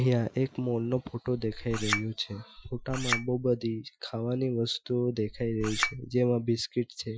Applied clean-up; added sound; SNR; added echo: classical method Wiener filter.